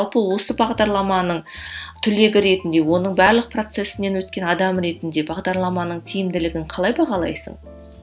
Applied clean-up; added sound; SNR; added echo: none; none; none; none.